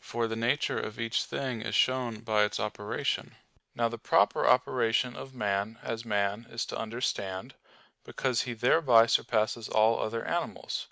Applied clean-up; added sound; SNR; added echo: none; none; none; none.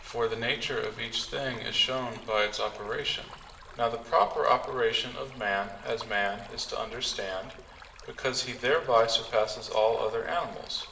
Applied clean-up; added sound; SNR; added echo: none; Stream; 18 dB; reverberation time 0.8 s.